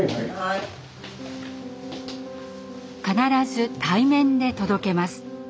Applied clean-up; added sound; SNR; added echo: none; none; none; none.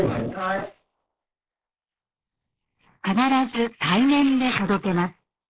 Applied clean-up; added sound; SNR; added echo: neural mask model Resemble Enhance denoiser.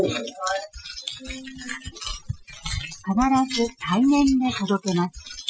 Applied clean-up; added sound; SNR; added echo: classical method Wiener filter.